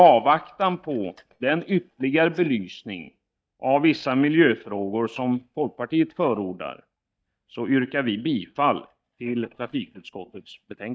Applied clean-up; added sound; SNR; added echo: neural mask model DeepFilterNet 3.